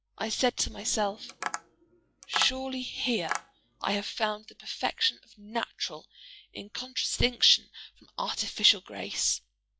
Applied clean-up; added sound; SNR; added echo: classical method log-MMSE.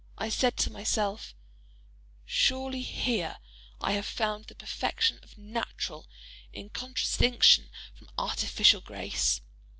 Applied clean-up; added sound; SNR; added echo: none; none; none; none.